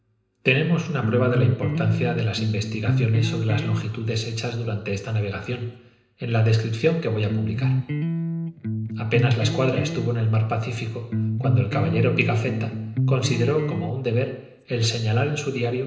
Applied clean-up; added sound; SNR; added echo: none; Electric guitar; 1 dB; reverberation time 0.9 s.